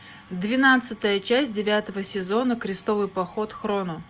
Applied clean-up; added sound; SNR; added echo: none; none; none; none.